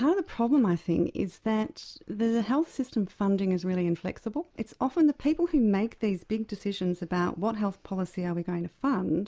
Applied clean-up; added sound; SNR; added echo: none; none; none; none.